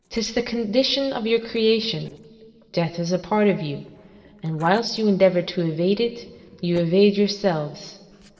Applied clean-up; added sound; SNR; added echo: neural separator model SepFormer DNS4.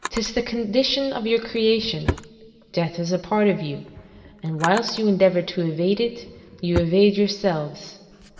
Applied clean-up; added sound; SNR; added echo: none; Drawer open or close; 13 dB; reverberation time 2.5 s.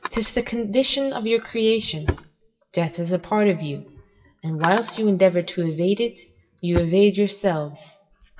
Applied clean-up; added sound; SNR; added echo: classical method WPE with log-MMSE.